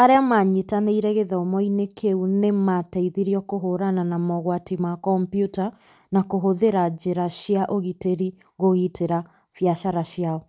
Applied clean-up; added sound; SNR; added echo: none; none; none; none.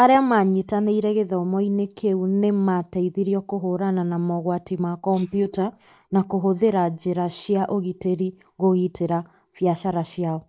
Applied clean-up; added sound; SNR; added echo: neural mask model Resemble Enhance denoiser.